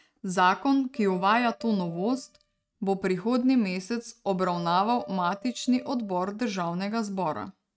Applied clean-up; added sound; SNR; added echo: neural mask model RNNoise.